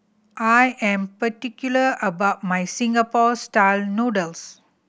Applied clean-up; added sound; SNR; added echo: none; none; none; none.